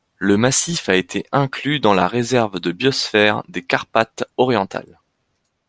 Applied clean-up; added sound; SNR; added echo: none; none; none; none.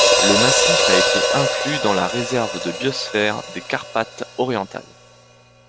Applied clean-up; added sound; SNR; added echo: none; Hi-hat; -3 dB; none.